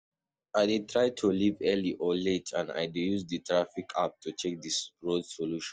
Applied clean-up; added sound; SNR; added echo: none; none; none; none.